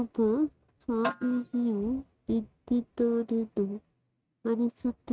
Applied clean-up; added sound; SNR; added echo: neural mask model RNNoise.